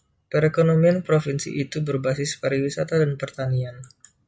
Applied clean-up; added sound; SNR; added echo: none; none; none; none.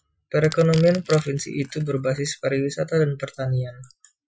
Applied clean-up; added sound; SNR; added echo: classical method Wiener filter.